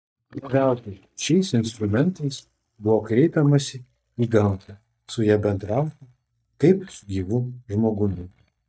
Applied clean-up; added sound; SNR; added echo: neural mask model DeepFilterNet 3.